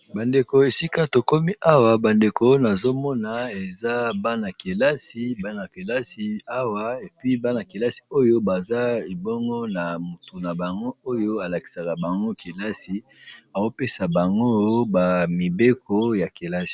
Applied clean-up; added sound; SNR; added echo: none; none; none; none.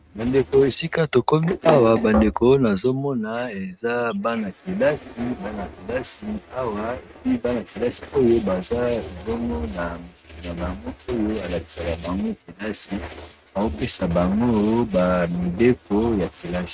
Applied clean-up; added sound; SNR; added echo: neural mask model RNNoise.